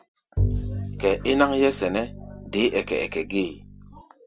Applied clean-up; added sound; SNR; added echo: none; Bowed string instrument; 5 dB; none.